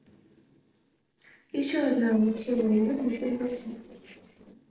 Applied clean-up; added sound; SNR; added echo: neural separator model SepFormer DNS4.